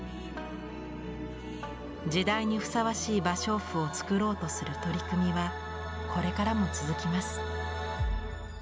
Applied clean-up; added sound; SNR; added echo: none; none; none; none.